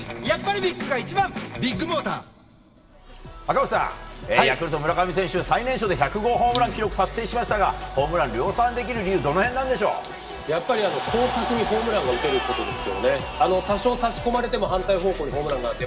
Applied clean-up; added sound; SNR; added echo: none; none; none; reverberation time 2.5 s.